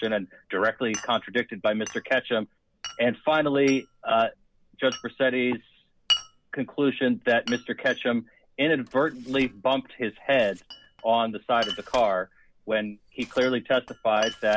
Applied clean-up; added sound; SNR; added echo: none; Glass; 14 dB; none.